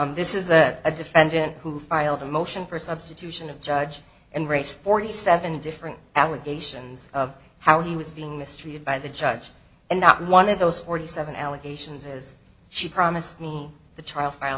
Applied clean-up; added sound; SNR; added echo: none; none; none; none.